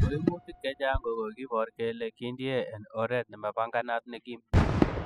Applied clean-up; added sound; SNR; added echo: classical method spectral subtraction.